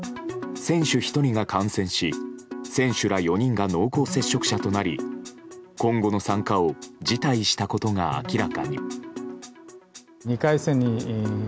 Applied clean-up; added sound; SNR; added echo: none; none; none; none.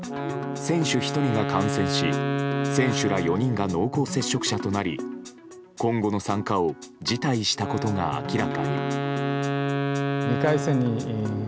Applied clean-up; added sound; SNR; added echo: none; Wind instrument, woodwind instrument; 3 dB; none.